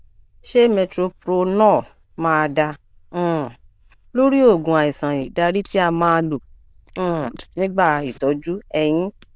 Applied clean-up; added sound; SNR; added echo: neural diffusion model UNIVERSE++.